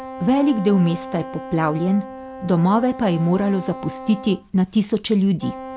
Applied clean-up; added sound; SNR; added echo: none; Wind instrument, woodwind instrument; 14 dB; none.